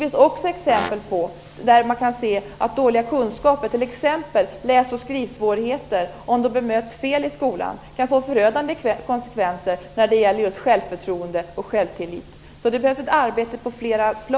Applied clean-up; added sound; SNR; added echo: none; Brass instrument; 11 dB; none.